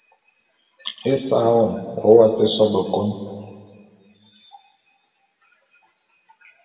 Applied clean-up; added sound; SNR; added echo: none; none; none; reverberation time 1.7 s.